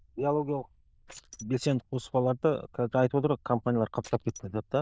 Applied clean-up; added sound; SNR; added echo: neural diffusion model UNIVERSE++.